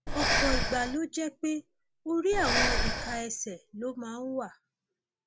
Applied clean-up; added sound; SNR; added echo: none; Breathing; -2 dB; none.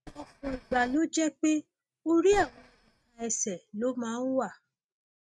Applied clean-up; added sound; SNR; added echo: neural mask model RNNoise.